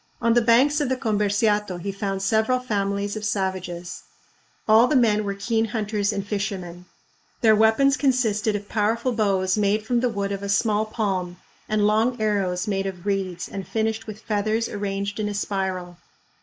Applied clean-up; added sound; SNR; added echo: neural mask model Resemble Enhance denoiser.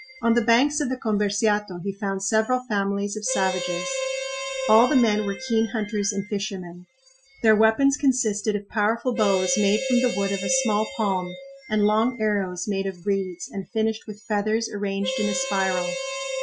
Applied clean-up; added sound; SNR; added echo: classical method Wiener filter.